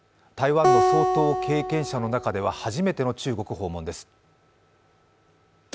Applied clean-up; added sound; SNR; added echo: none; Acoustic guitar; -3 dB; none.